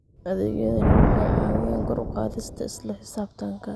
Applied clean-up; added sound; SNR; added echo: none; Thunder; -4 dB; none.